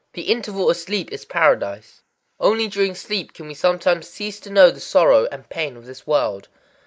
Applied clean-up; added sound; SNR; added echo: neural mask model Resemble Enhance denoiser.